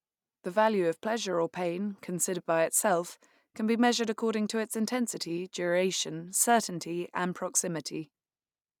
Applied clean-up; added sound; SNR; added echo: none; none; none; none.